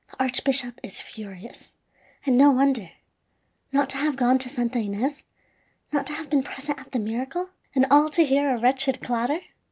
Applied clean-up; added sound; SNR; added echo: none; none; none; none.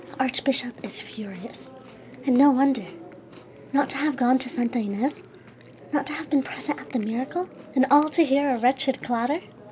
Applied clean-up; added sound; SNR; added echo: none; Chewing, mastication; 19 dB; none.